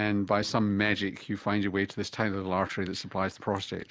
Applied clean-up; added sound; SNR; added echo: none; none; none; none.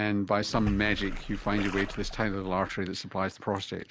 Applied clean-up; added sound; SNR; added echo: none; Splash, splatter; 8 dB; none.